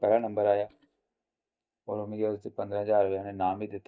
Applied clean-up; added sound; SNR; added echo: neural mask model DeepFilterNet 3.